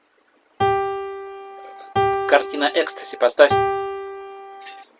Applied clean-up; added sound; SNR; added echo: none; Piano; 1 dB; none.